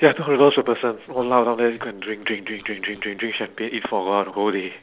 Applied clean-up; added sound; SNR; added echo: neural separator model SepFormer DNS4.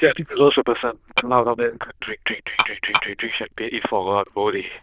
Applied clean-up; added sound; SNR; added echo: neural diffusion model UNIVERSE++.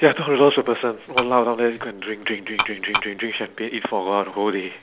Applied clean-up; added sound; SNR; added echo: none; Tap / Glass; 3 dB; none.